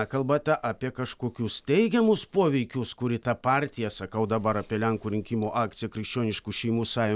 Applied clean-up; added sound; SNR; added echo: none; none; none; none.